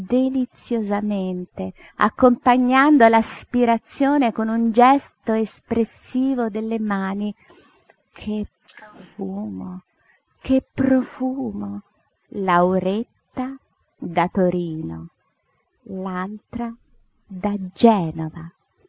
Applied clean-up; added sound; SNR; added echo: neural mask model Resemble Enhance denoiser.